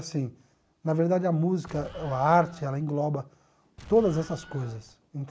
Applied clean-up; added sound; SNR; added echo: none; Explosion; 19 dB; none.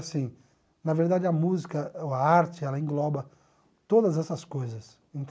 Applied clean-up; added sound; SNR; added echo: none; none; none; none.